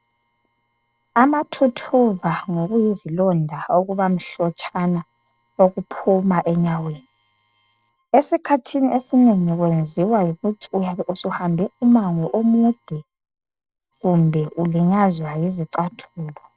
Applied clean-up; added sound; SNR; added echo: neural separator model SepFormer DNS4.